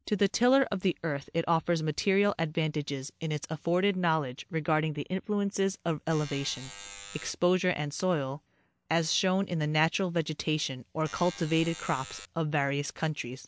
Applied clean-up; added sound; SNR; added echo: none; Alarm; 15 dB; none.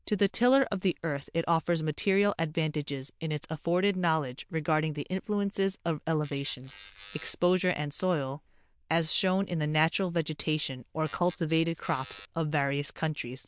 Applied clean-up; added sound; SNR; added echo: neural diffusion model UNIVERSE++.